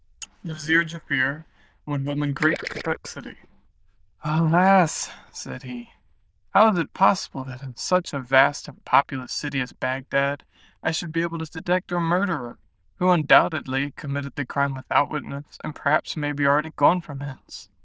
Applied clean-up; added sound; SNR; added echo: neural diffusion model UNIVERSE++.